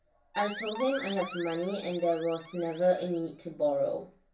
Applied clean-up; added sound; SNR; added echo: none; Alarm; 11 dB; reverberation time 0.3 s.